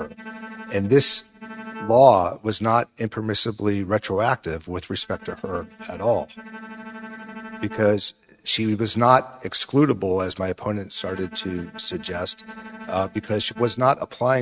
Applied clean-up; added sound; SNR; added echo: neural mask model RNNoise.